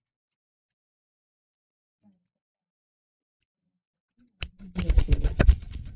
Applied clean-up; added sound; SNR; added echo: neural mask model DeepFilterNet 3.